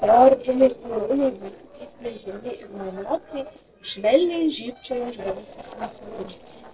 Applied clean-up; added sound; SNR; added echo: neural separator model SepFormer DNS4.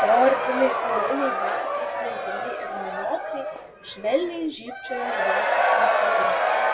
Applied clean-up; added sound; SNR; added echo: none; Crowd / Cheering; -3 dB; reverberation time 0.1 s.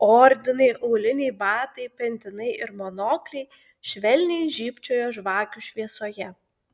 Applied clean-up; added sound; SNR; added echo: none; none; none; none.